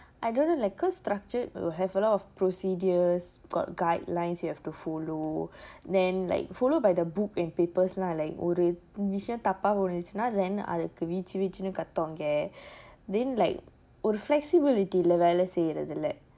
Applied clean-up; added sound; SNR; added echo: none; none; none; none.